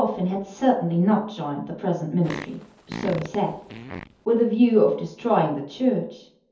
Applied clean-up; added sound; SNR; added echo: none; Fart; 13 dB; reverberation time 0.5 s.